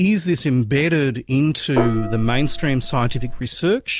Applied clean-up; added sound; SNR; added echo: none; Gong; 3 dB; none.